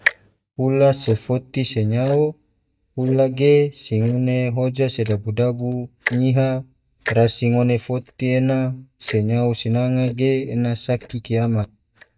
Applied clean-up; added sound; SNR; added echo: neural mask model DeepFilterNet 3.